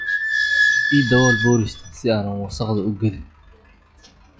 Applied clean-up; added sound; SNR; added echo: classical method log-MMSE.